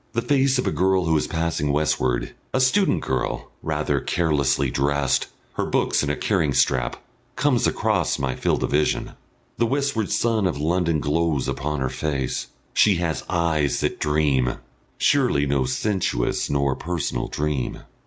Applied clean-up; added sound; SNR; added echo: none; none; none; none.